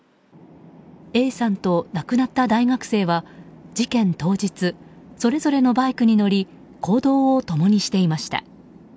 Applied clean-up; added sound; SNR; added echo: none; none; none; none.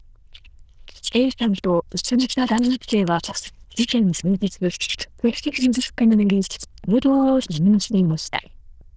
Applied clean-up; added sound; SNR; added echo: neural diffusion model UNIVERSE++.